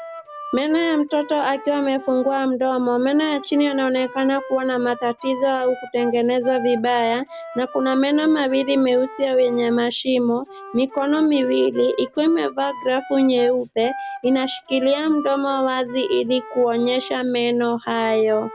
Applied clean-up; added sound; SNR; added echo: none; Wind instrument, woodwind instrument; 16 dB; none.